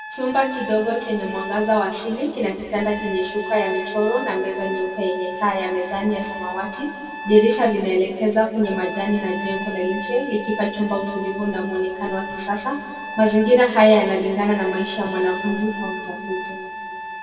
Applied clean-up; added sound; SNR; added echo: none; Trumpet; 12 dB; reverberation time 2.1 s.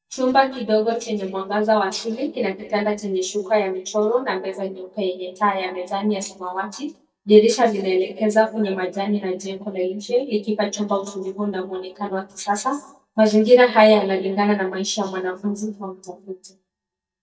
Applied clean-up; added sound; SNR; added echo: neural mask model DeepFilterNet 3.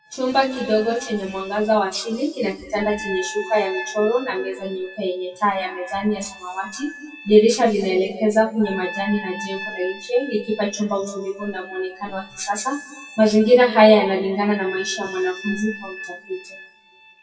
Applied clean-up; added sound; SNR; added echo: classical method WPE with log-MMSE.